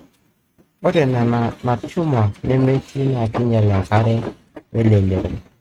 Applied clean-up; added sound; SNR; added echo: neural mask model RNNoise.